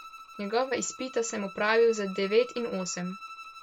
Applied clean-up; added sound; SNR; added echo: none; Bowed string instrument; 16 dB; none.